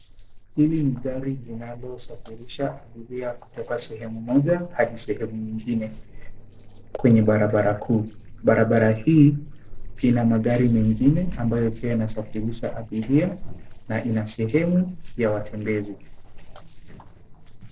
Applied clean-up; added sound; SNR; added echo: neural separator model SepFormer DNS4.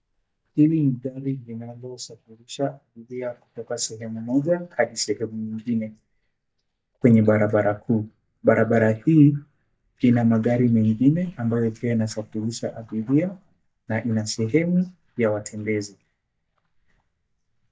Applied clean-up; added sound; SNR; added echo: neural mask model DeepFilterNet 3.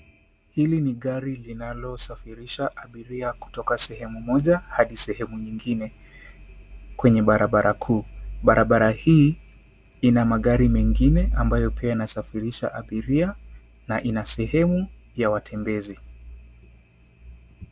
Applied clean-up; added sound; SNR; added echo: none; none; none; none.